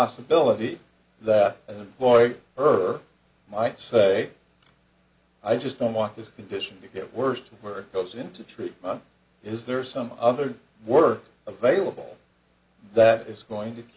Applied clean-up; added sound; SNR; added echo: none; none; none; none.